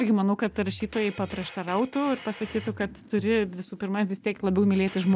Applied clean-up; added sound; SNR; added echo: none; Drum kit; 17 dB; none.